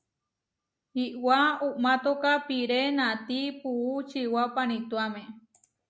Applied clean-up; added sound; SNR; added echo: none; none; none; none.